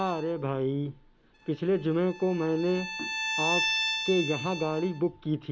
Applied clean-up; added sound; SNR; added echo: none; Bowed string instrument; 5 dB; none.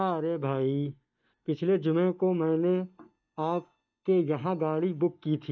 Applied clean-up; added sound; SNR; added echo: neural mask model DeepFilterNet 3.